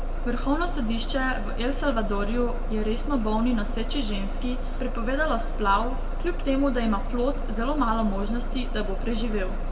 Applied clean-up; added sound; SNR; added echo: none; Bus; -1 dB; reverberation time 1.1 s.